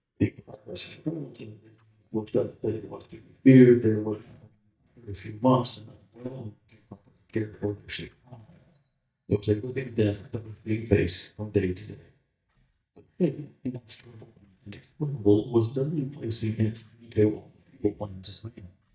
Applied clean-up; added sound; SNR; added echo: neural mask model DeepFilterNet 3.